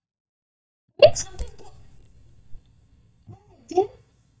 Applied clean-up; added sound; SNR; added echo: neural mask model DeepFilterNet 3.